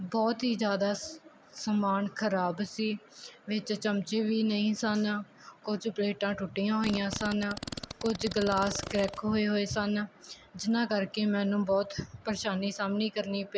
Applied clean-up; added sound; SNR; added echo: none; Fart; 10 dB; none.